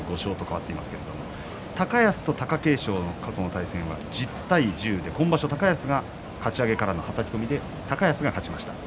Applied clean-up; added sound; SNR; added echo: none; none; none; none.